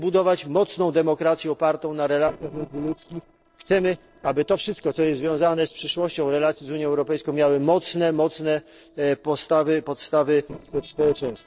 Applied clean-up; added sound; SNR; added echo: neural separator model SepFormer DNS4.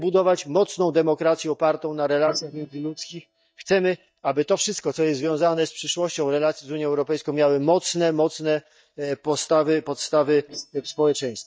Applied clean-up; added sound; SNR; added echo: neural mask model DeepFilterNet 3.